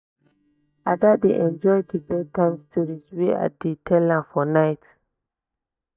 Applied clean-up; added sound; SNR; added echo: neural mask model DeepFilterNet 3.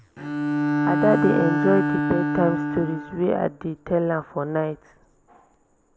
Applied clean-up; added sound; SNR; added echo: none; Bowed string instrument; 1 dB; none.